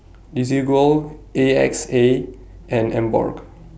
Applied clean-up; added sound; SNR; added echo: none; none; none; none.